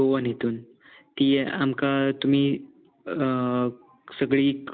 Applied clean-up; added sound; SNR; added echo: none; none; none; none.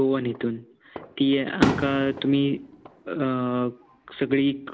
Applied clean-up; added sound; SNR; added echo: none; Fireworks; 8 dB; none.